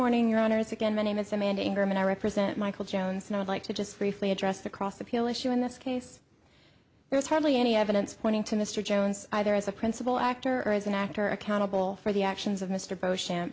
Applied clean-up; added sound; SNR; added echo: none; none; none; none.